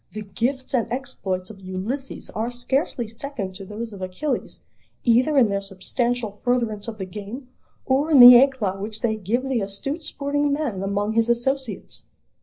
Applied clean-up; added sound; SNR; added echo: none; none; none; reverberation time 0.5 s.